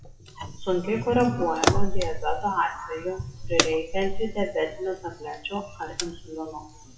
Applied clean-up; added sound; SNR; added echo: classical method WPE with log-MMSE.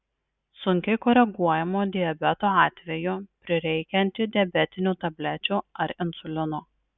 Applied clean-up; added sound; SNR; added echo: none; none; none; none.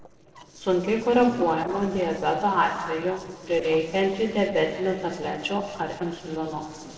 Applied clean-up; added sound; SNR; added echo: neural separator model SepFormer DNS4.